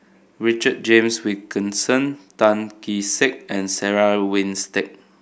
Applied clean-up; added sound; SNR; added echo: none; none; none; none.